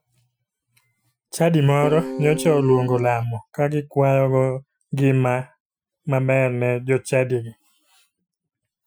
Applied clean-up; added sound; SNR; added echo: classical method Wiener filter.